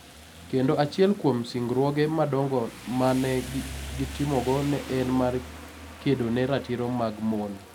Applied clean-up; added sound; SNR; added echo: none; Rain; 14 dB; none.